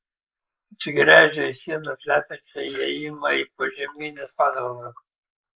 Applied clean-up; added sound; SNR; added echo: neural mask model Resemble Enhance denoiser.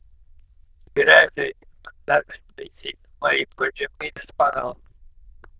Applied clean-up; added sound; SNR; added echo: neural diffusion model UNIVERSE++.